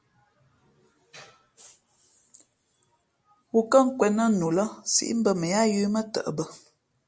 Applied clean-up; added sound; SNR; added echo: none; none; none; none.